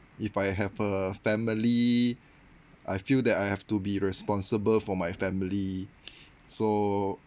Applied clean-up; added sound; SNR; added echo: none; none; none; none.